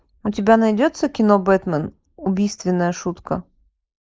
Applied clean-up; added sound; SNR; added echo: neural mask model Resemble Enhance denoiser.